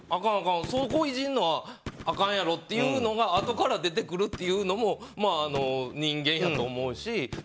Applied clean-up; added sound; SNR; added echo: none; Gunshot, gunfire; 16 dB; none.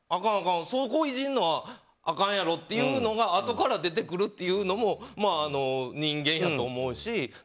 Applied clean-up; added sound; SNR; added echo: none; none; none; none.